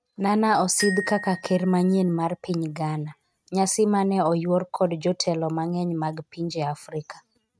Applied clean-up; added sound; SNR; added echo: neural mask model RNNoise.